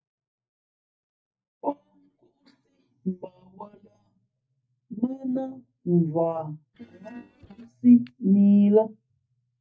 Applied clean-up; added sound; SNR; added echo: neural mask model DeepFilterNet 3.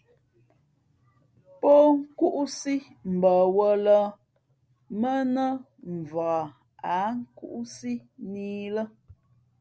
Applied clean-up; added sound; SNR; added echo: none; none; none; none.